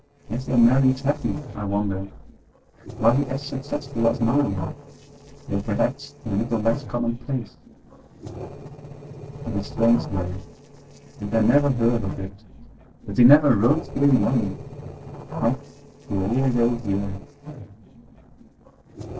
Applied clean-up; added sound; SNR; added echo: neural separator model SepFormer DNS4.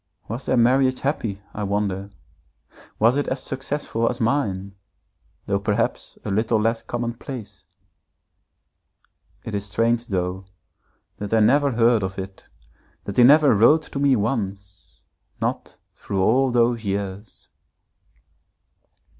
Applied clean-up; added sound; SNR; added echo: none; none; none; none.